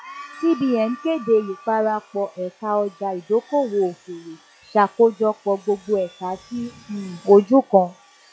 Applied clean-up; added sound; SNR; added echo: classical method log-MMSE.